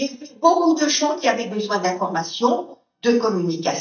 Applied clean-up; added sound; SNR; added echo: neural mask model DeepFilterNet 3.